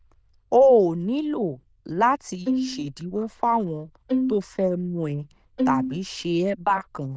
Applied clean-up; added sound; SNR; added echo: neural diffusion model UNIVERSE++.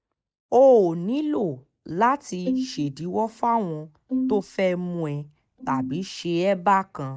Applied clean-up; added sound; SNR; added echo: neural mask model DeepFilterNet 3.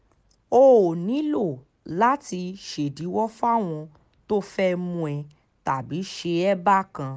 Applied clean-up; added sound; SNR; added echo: none; none; none; none.